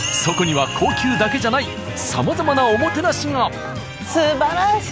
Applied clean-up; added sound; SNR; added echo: none; Wind instrument, woodwind instrument; 9 dB; none.